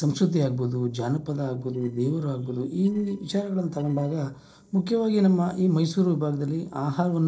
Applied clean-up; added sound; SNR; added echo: neural separator model SepFormer DNS4.